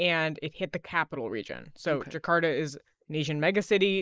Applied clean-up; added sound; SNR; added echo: neural mask model Resemble Enhance denoiser.